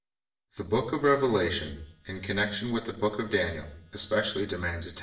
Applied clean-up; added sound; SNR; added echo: neural separator model SepFormer DNS4.